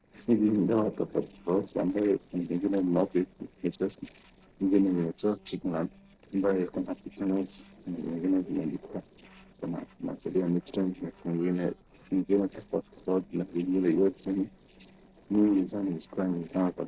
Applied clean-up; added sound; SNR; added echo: neural separator model SepFormer DNS4.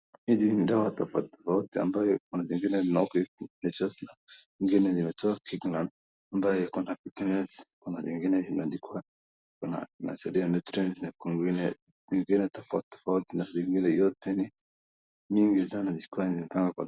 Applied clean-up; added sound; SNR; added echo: none; none; none; none.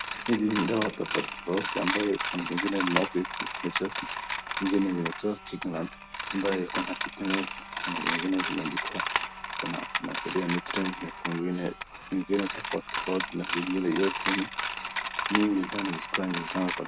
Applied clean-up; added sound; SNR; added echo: none; Coin (dropping); 3 dB; none.